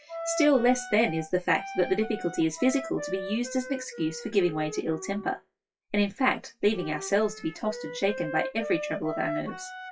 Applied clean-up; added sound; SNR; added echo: classical method WPE with log-MMSE.